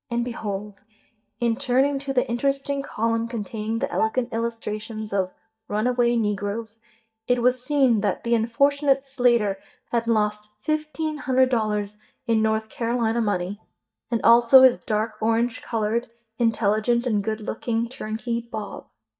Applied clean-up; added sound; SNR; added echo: neural mask model DeepFilterNet 3.